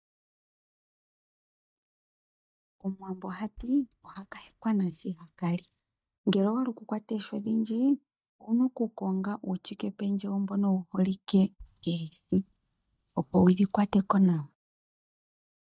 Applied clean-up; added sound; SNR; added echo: neural mask model DeepFilterNet 3.